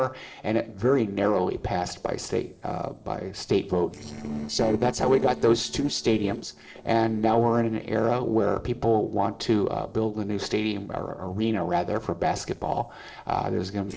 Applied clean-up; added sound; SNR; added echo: neural separator model SepFormer DNS4.